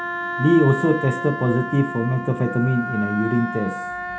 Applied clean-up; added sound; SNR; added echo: none; Wind instrument, woodwind instrument; 8 dB; none.